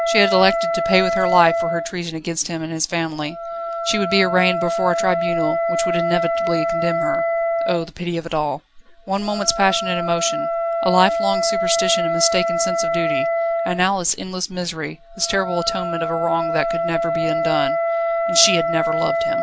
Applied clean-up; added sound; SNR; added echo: none; Wind instrument, woodwind instrument; 0 dB; none.